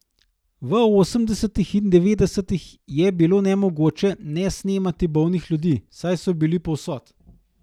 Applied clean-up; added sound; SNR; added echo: none; none; none; none.